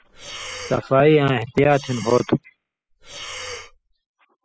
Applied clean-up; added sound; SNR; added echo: classical method spectral subtraction.